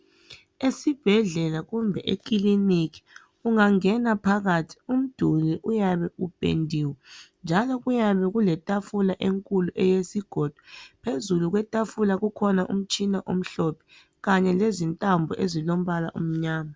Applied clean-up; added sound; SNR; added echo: none; none; none; none.